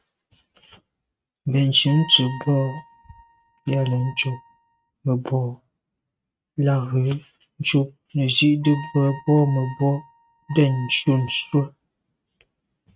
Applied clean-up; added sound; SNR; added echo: neural mask model RNNoise.